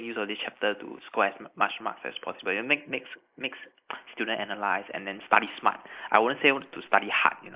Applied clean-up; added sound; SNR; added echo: neural mask model Resemble Enhance denoiser.